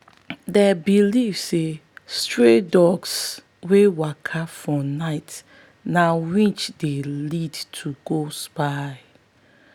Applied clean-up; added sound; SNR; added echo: none; none; none; none.